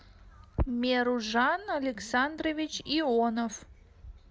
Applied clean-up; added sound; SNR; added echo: none; none; none; none.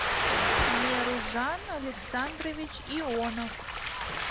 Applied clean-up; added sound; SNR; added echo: none; Ocean; -3 dB; none.